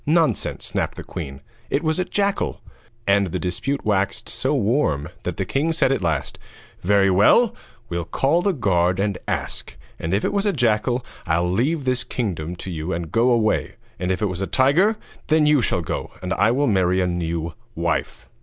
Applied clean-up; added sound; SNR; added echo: none; none; none; none.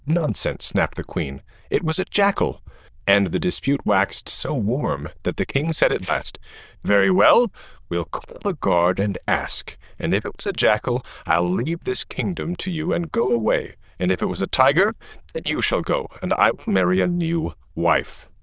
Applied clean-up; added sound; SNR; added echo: neural diffusion model UNIVERSE++.